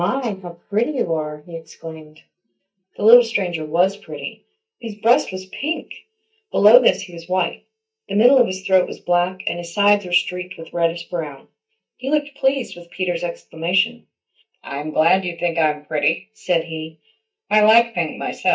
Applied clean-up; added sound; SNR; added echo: neural mask model DeepFilterNet 3.